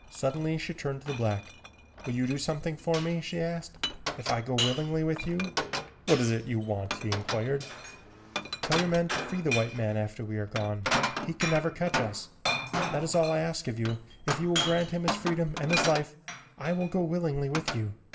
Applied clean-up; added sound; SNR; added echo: none; Glass; 5 dB; reverberation time 0.4 s.